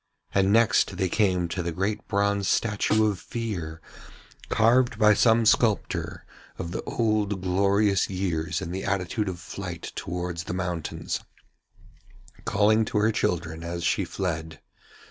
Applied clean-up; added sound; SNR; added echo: none; Snare drum; 11 dB; none.